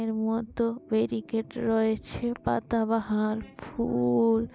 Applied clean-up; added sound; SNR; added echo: none; none; none; none.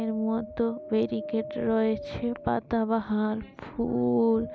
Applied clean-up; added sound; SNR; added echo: none; Wind; 14 dB; none.